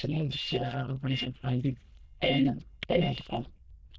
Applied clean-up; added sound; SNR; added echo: neural diffusion model UNIVERSE++.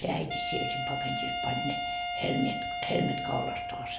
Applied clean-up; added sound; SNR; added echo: none; Wind instrument, woodwind instrument; 0 dB; none.